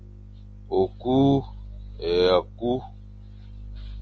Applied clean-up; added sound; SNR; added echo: none; none; none; none.